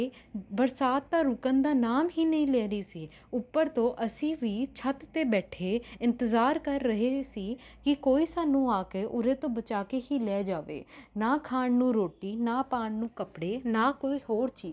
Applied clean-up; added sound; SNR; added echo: none; none; none; none.